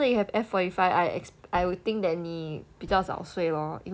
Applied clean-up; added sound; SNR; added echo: none; Bass drum; 19 dB; none.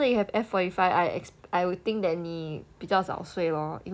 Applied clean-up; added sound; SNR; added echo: none; none; none; none.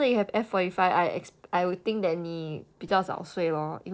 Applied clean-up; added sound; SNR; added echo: neural separator model SepFormer DNS4.